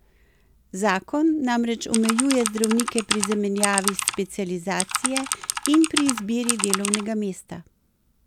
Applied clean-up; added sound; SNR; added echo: none; Computer keyboard; 3 dB; none.